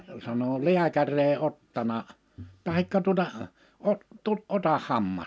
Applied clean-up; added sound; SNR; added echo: none; none; none; none.